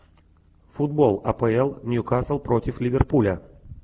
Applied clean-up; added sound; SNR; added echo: none; none; none; none.